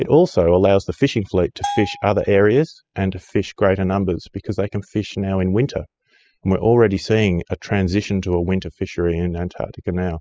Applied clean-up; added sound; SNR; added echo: classical method spectral subtraction.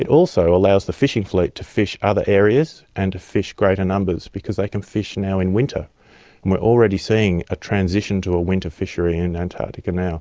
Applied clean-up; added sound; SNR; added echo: none; none; none; none.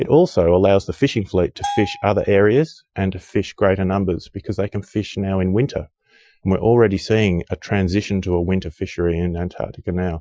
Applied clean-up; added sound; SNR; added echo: classical method Wiener filter.